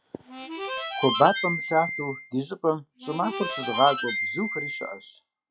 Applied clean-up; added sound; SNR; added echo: classical method log-MMSE.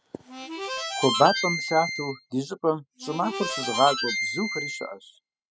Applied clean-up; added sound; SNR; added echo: classical method spectral subtraction.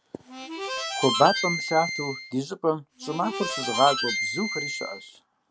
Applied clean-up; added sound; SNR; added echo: none; Harmonica; 3 dB; none.